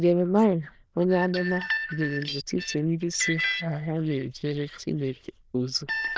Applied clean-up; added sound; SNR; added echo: neural diffusion model UNIVERSE++.